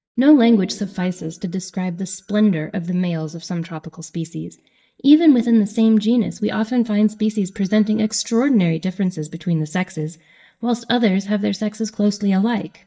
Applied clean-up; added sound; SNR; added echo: neural mask model DeepFilterNet 3.